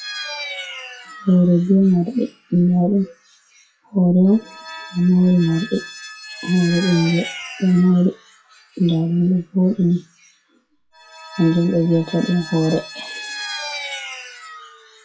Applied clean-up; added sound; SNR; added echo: classical method WPE with log-MMSE.